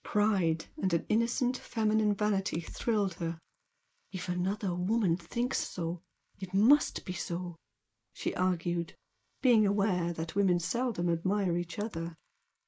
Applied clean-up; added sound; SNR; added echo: neural mask model Resemble Enhance denoiser.